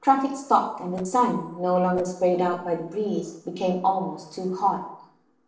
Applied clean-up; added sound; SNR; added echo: neural separator model SepFormer DNS4.